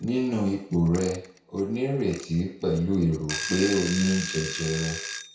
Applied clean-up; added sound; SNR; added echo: none; Alarm / Clock; 10 dB; reverberation time 0.6 s.